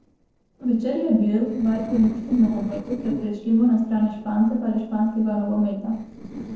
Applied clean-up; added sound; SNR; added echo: neural separator model SepFormer DNS4.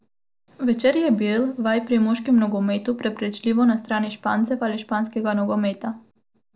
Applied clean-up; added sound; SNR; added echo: none; none; none; none.